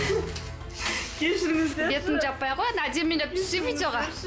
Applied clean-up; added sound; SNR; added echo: none; none; none; none.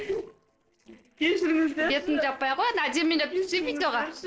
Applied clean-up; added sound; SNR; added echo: neural separator model SepFormer DNS4.